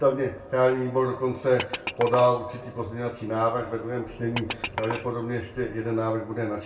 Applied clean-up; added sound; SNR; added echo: none; Glass; 12 dB; reverberation time 0.3 s.